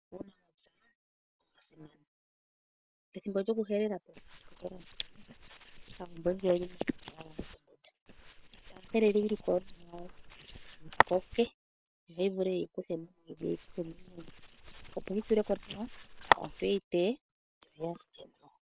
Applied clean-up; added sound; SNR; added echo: neural separator model SepFormer WHAM!.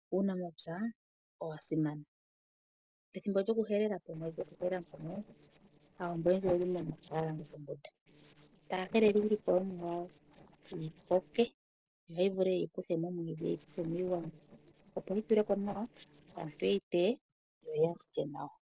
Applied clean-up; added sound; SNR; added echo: neural separator model SepFormer DNS4.